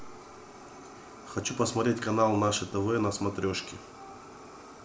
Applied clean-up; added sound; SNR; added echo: none; Fire; 17 dB; none.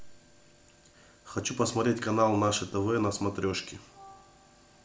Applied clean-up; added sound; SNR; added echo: none; none; none; none.